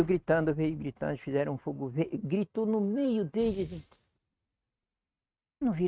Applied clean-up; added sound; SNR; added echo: neural mask model RNNoise.